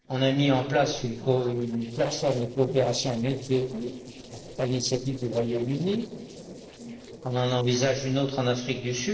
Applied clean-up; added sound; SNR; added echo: neural separator model SepFormer DNS4.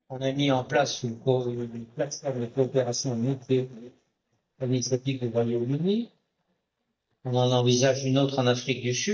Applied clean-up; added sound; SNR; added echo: neural mask model DeepFilterNet 3.